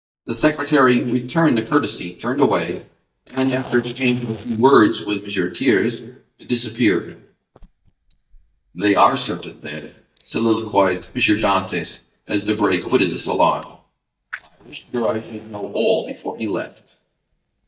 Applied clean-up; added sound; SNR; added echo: neural mask model DeepFilterNet 3.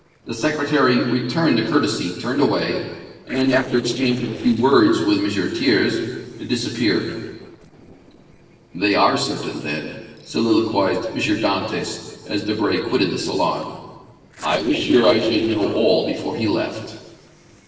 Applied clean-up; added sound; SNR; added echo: neural separator model SepFormer DNS4.